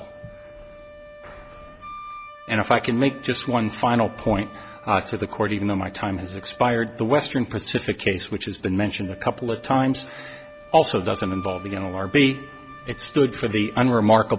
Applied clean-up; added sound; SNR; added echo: none; Wind instrument, woodwind instrument; 19 dB; none.